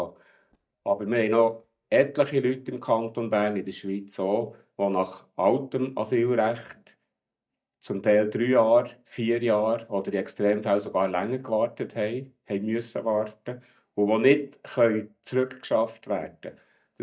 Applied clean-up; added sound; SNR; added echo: neural mask model DeepFilterNet 3.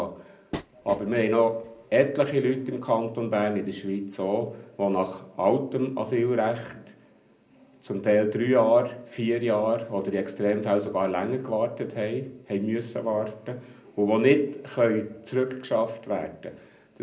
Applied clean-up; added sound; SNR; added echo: none; Train; 16 dB; reverberation time 0.5 s.